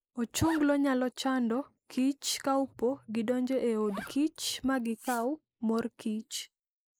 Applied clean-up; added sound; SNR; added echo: neural mask model Resemble Enhance denoiser.